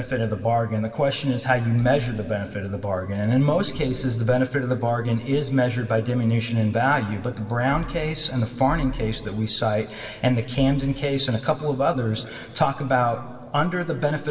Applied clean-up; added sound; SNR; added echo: none; none; none; reverberation time 1.9 s.